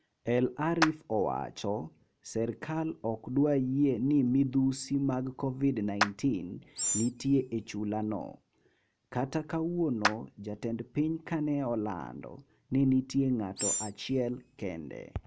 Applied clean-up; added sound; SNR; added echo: none; Animal + Clapping; 6 dB; none.